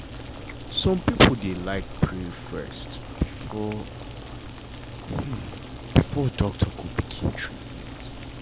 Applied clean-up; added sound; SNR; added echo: none; Boiling; 10 dB; none.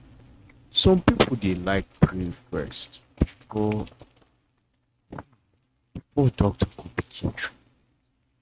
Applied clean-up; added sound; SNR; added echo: neural mask model RNNoise.